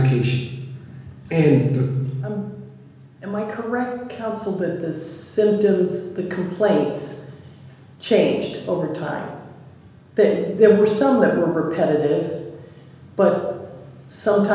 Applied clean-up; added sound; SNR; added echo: none; none; none; reverberation time 1.1 s.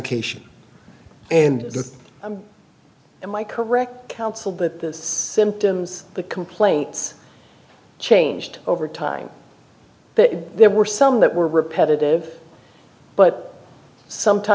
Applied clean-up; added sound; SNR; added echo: none; none; none; none.